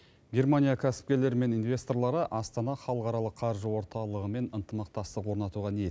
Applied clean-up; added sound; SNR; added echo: none; none; none; none.